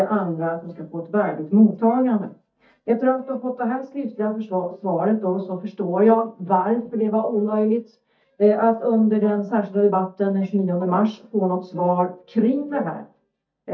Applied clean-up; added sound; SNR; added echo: neural mask model DeepFilterNet 3.